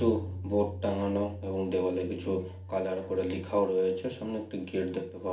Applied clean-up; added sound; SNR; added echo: none; Bass guitar; 11 dB; reverberation time 0.4 s.